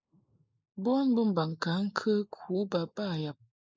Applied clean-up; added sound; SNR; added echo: neural mask model Resemble Enhance denoiser.